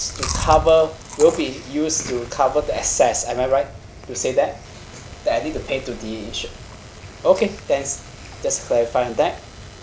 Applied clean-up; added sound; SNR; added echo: none; Chewing, mastication; 12 dB; none.